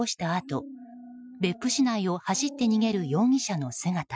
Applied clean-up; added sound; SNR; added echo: classical method Wiener filter.